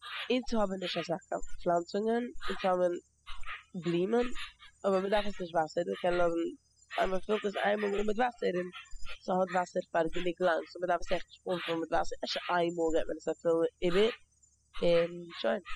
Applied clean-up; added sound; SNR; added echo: classical method spectral subtraction.